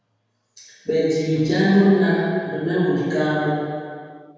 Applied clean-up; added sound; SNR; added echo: none; none; none; reverberation time 1.9 s.